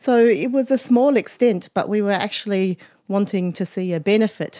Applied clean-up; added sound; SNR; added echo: none; none; none; none.